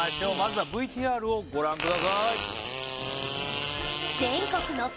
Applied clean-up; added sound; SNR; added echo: none; Fart; 2 dB; none.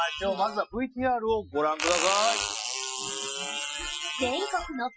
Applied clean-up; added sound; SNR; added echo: classical method Wiener filter.